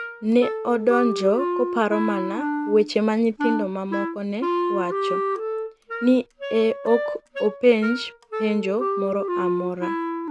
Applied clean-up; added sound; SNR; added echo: none; Wind instrument, woodwind instrument; 4 dB; none.